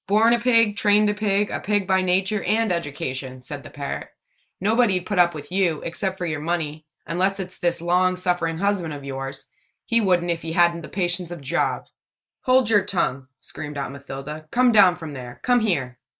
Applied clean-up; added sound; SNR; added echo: neural mask model Resemble Enhance denoiser.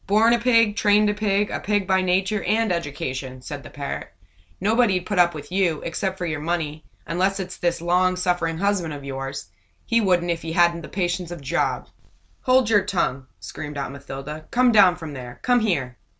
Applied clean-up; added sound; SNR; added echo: none; none; none; none.